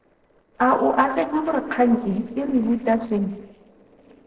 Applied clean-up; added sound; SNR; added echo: neural separator model SepFormer DNS4.